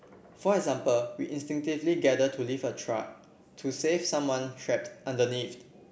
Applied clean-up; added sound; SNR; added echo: none; none; none; none.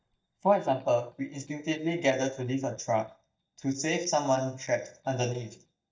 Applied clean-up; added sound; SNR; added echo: neural mask model DeepFilterNet 3.